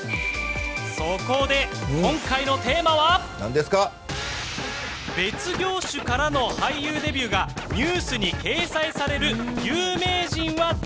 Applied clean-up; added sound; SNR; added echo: none; Car; 16 dB; none.